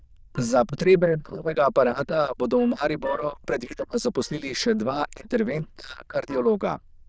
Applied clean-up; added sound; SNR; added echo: neural diffusion model UNIVERSE++.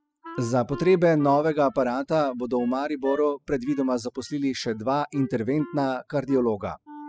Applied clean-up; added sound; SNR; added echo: classical method spectral subtraction.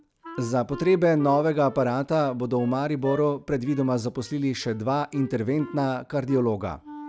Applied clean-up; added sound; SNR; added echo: none; Wind instrument, woodwind instrument; 19 dB; none.